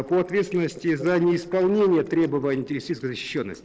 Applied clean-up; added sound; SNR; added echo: neural separator model SepFormer DNS4.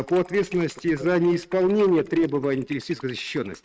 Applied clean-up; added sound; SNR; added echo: neural mask model RNNoise.